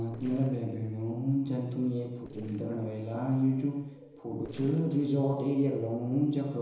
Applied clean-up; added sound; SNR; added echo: neural separator model SepFormer DNS4.